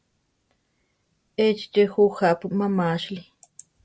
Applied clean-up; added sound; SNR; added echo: none; none; none; none.